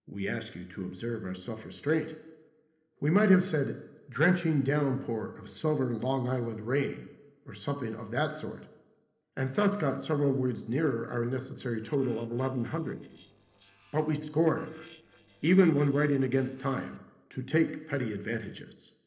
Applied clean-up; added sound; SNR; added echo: neural separator model SepFormer DNS4.